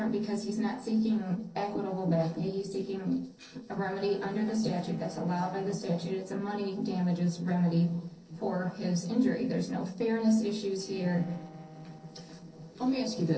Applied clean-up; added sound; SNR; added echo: neural separator model SepFormer DNS4.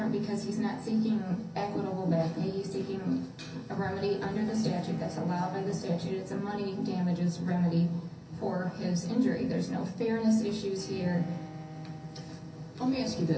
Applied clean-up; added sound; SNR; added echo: none; Bowed string instrument; 18 dB; reverberation time 0.3 s.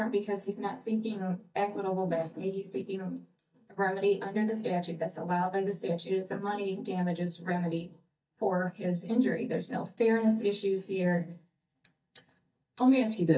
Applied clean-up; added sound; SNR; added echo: neural mask model DeepFilterNet 3.